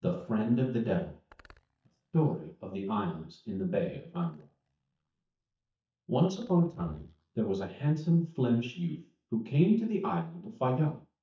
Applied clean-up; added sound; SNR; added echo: neural mask model DeepFilterNet 3.